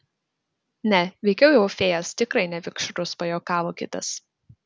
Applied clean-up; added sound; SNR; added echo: none; none; none; none.